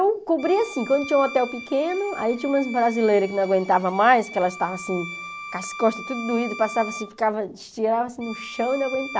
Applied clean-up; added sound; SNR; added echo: none; Bowed string instrument; 14 dB; none.